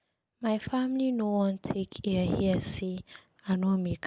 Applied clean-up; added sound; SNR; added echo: none; none; none; none.